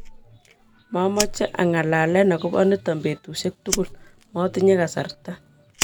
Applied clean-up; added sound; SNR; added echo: none; Fire; 12 dB; none.